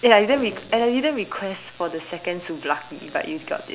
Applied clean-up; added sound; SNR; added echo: none; none; none; none.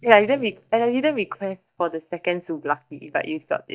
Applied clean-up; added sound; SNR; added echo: neural mask model DeepFilterNet 3.